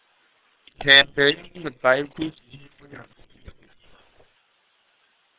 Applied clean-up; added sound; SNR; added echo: neural separator model SepFormer WHAM!.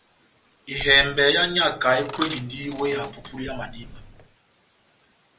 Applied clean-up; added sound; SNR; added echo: none; Coin (dropping); 13 dB; none.